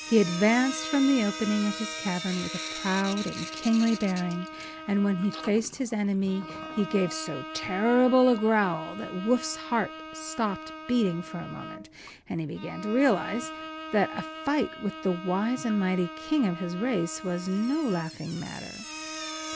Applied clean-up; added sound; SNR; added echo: none; Drip / Sink (filling or washing) + Bowed string instrument; 11 dB; none.